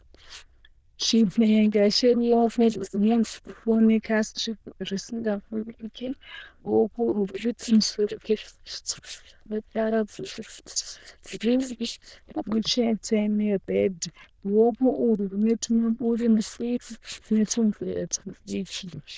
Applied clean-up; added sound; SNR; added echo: neural diffusion model UNIVERSE++.